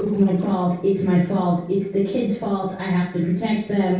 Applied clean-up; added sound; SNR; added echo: neural separator model SepFormer DNS4.